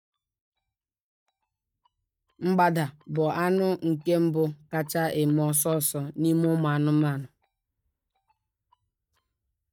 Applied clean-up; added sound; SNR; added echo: neural mask model DeepFilterNet 3.